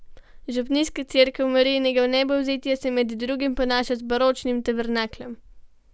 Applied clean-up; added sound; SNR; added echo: none; none; none; none.